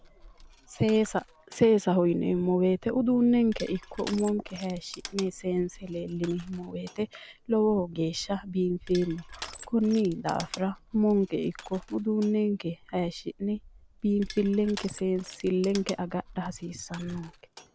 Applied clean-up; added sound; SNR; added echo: none; Crushing; 19 dB; none.